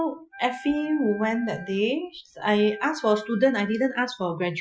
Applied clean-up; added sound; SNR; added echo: classical method Wiener filter.